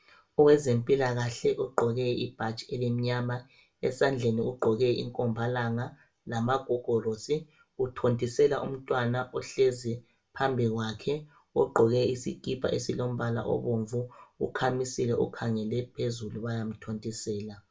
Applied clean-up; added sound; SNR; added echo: none; none; none; reverberation time 0.2 s.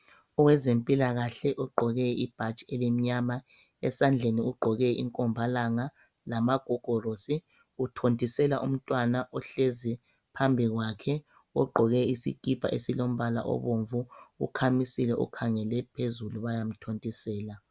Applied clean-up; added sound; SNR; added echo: none; none; none; none.